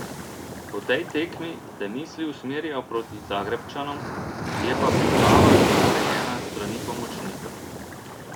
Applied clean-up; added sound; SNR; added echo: none; Waves, surf; -5 dB; none.